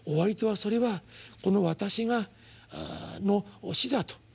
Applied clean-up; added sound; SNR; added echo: none; none; none; none.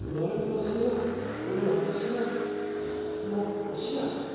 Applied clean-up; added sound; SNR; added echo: none; Car; 3 dB; reverberation time 2.2 s.